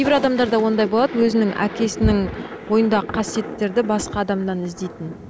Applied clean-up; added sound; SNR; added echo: none; Thunder; 12 dB; none.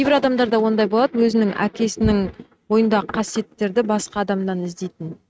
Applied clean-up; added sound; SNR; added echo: neural mask model RNNoise.